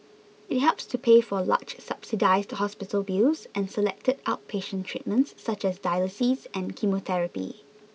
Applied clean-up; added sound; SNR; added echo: none; none; none; none.